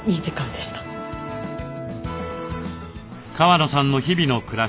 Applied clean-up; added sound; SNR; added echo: none; none; none; none.